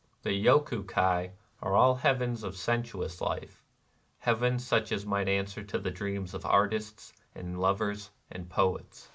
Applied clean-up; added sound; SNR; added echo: none; none; none; none.